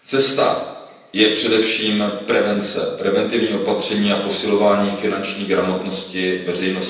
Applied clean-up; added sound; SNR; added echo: none; none; none; reverberation time 0.9 s.